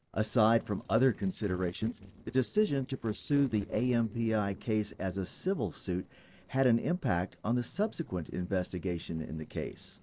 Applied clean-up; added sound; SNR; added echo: neural separator model SepFormer DNS4.